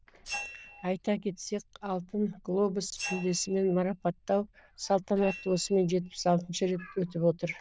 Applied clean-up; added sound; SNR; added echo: neural diffusion model UNIVERSE++.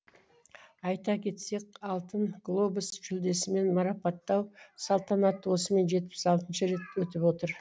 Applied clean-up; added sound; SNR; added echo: none; none; none; none.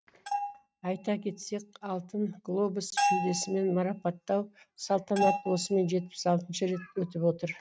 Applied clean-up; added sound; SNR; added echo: neural mask model RNNoise.